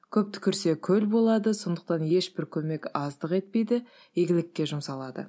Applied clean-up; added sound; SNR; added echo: none; none; none; none.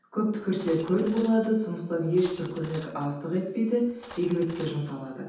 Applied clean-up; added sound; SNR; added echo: none; Cutlery, silverware; 18 dB; reverberation time 0.9 s.